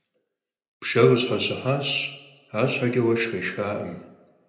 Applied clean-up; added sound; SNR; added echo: none; none; none; reverberation time 0.8 s.